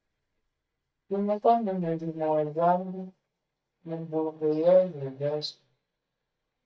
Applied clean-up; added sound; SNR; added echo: neural mask model DeepFilterNet 3.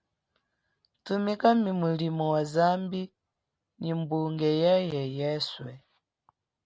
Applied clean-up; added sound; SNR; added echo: none; none; none; none.